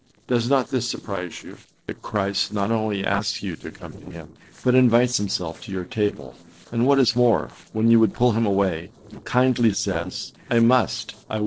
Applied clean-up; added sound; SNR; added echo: neural separator model SepFormer DNS4.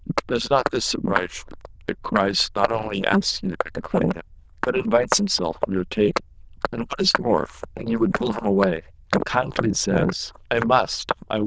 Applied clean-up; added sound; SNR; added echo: neural diffusion model UNIVERSE++.